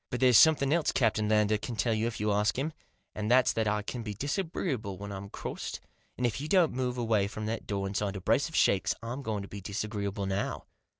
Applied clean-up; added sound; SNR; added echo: none; none; none; none.